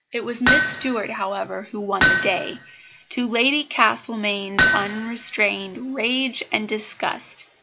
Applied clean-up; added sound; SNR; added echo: none; Hammer; 1 dB; none.